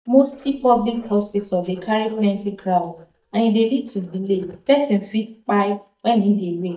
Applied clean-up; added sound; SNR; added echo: neural mask model DeepFilterNet 3.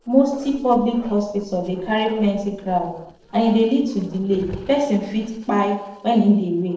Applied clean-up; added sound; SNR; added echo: neural separator model SepFormer DNS4.